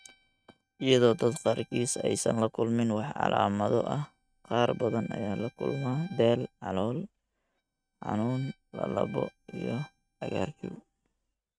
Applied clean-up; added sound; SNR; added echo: neural mask model RNNoise.